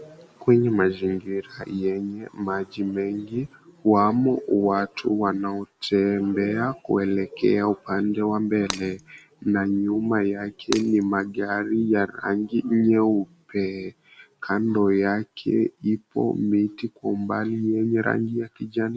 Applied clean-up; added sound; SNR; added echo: none; Shatter; 11 dB; none.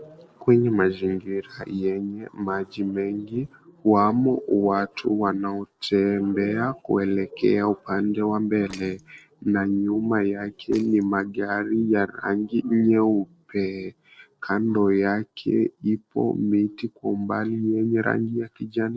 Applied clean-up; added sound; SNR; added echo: neural separator model SepFormer DNS4.